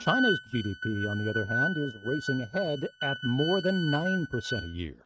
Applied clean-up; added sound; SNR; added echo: neural mask model RNNoise.